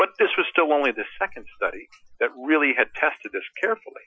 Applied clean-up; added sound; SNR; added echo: classical method Wiener filter.